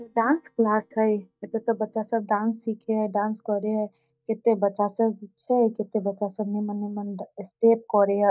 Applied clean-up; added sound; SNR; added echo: neural mask model DeepFilterNet 3.